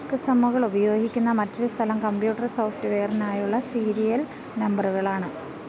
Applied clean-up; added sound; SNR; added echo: none; none; none; none.